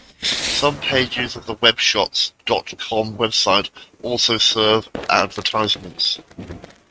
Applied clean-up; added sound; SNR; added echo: neural mask model RNNoise.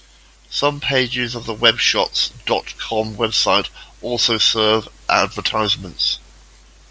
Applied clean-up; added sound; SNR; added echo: none; none; none; none.